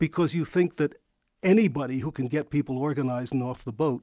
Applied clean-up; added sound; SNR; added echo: none; none; none; none.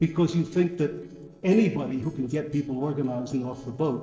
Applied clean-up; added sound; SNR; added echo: neural separator model SepFormer DNS4.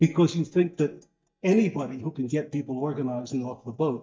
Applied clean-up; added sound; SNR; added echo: neural mask model DeepFilterNet 3.